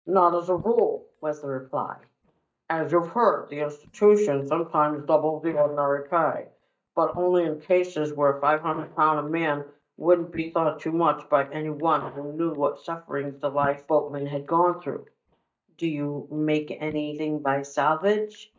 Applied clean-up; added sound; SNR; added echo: neural mask model DeepFilterNet 3.